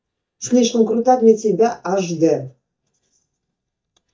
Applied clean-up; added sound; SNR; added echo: neural mask model DeepFilterNet 3.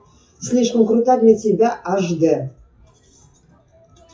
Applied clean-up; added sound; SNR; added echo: classical method WPE with log-MMSE.